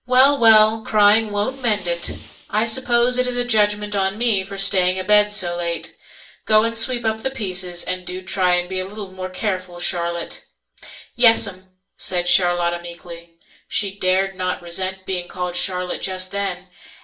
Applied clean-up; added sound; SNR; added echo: none; Fire; 17 dB; reverberation time 0.3 s.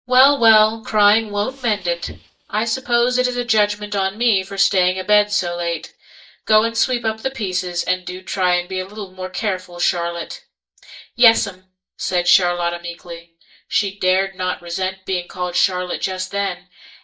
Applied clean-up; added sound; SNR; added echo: neural mask model DeepFilterNet 3.